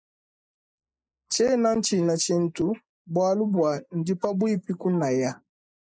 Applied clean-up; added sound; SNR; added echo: neural mask model Resemble Enhance denoiser.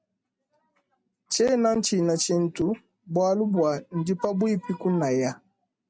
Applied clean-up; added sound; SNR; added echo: none; none; none; none.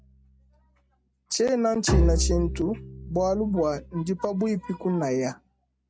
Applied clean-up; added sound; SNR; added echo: none; Bowed string instrument; 4 dB; none.